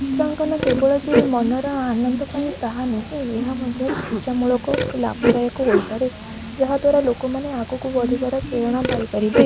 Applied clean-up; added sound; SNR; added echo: none; Burping, eructation + Sneeze; 3 dB; none.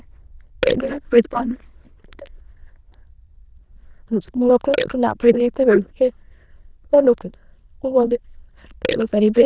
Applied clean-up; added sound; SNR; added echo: neural diffusion model UNIVERSE++.